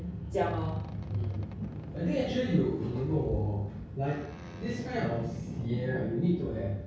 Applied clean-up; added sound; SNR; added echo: none; Boat, Water vehicle; 10 dB; reverberation time 0.6 s.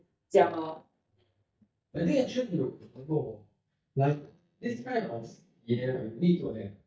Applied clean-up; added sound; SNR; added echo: neural mask model DeepFilterNet 3.